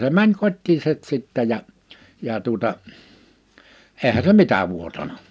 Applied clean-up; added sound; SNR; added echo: none; none; none; none.